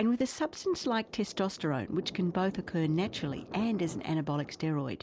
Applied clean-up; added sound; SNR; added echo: none; Thunder; 17 dB; none.